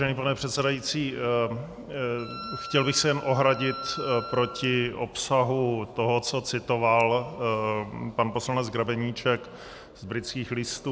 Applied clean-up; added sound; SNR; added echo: none; Wind instrument, woodwind instrument; 12 dB; none.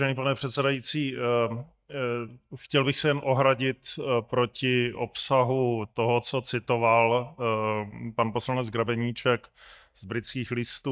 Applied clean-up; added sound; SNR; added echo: neural mask model DeepFilterNet 3.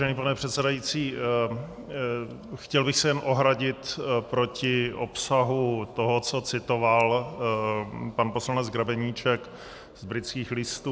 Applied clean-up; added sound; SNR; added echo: none; none; none; none.